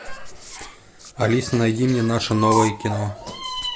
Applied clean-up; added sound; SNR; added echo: none; none; none; none.